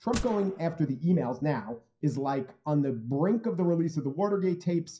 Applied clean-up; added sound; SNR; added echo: classical method WPE with log-MMSE.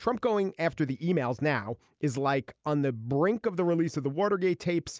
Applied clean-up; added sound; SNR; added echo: none; none; none; none.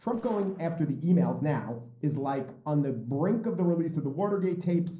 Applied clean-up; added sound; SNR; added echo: neural separator model SepFormer DNS4.